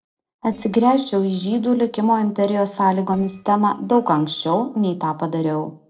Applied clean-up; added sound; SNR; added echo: neural separator model SepFormer DNS4.